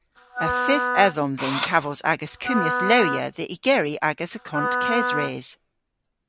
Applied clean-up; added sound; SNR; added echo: none; Wind instrument, woodwind instrument + Engine / Drill; 3 dB; none.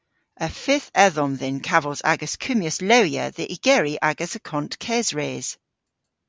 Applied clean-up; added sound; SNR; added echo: none; none; none; none.